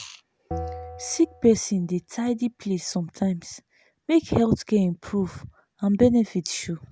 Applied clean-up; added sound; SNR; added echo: none; Bell; 14 dB; none.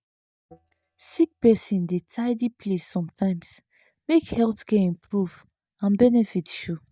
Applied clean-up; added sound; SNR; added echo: neural mask model DeepFilterNet 3.